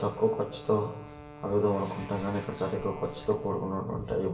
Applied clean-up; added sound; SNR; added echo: none; Wind instrument, woodwind instrument; 17 dB; reverberation time 0.7 s.